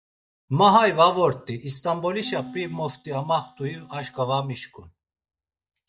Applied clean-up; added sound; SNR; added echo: neural mask model DeepFilterNet 3.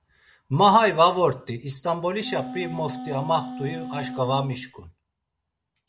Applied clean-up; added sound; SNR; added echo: none; Wind instrument, woodwind instrument; 11 dB; none.